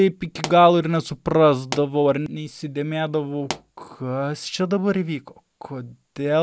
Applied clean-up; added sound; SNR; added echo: none; Explosion; 16 dB; none.